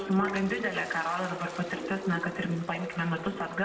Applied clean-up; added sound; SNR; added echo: none; Toilet flush; 13 dB; reverberation time 0.7 s.